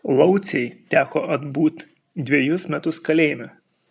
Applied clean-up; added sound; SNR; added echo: none; none; none; none.